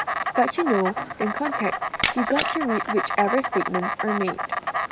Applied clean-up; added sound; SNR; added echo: none; Insect + Camera; 1 dB; none.